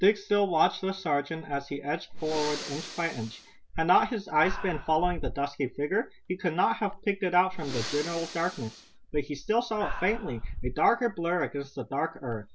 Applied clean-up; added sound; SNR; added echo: none; Breathing; 10 dB; none.